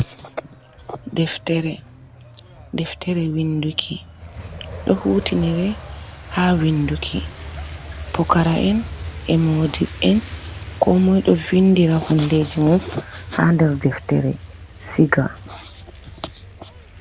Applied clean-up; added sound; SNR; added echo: none; Truck; 14 dB; none.